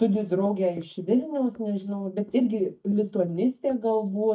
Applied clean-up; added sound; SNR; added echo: neural mask model DeepFilterNet 3.